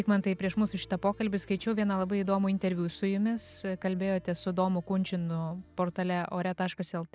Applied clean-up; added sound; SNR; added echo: none; none; none; none.